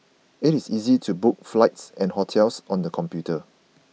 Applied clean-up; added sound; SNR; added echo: none; none; none; none.